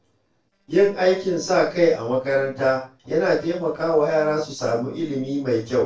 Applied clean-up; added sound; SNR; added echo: neural separator model SepFormer DNS4.